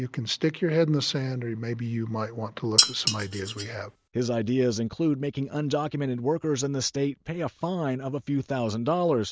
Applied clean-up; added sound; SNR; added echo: none; Dishes, pots, and pans; -1 dB; none.